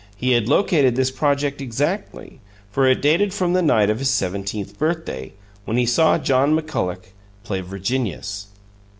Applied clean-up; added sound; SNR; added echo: none; none; none; none.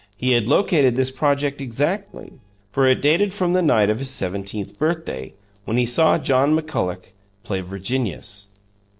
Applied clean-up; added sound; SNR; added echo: neural separator model SepFormer DNS4.